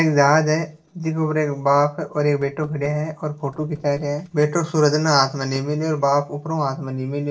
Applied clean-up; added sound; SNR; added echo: neural separator model SepFormer DNS4.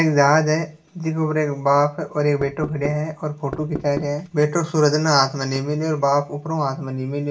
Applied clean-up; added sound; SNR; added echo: none; Knock; 11 dB; reverberation time 0.2 s.